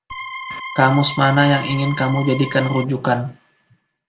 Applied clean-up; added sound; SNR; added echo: none; Organ; 11 dB; none.